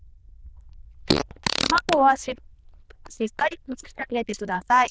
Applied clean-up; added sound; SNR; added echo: neural diffusion model UNIVERSE++.